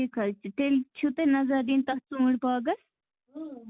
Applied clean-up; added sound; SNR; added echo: none; none; none; none.